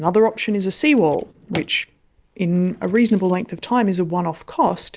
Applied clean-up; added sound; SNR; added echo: neural mask model Resemble Enhance denoiser.